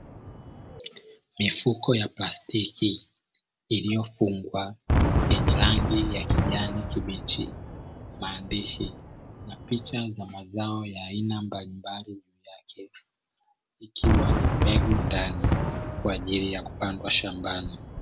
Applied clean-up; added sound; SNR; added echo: none; Fireworks; 2 dB; none.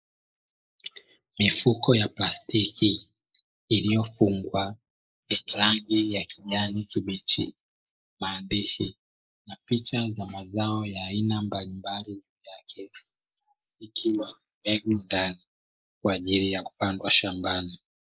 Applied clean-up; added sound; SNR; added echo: neural mask model Resemble Enhance denoiser.